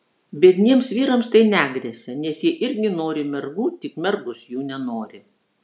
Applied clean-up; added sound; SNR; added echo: none; none; none; none.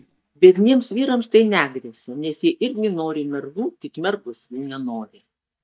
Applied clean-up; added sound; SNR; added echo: neural mask model DeepFilterNet 3.